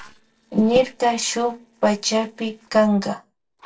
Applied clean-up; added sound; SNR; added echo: neural separator model SepFormer DNS4.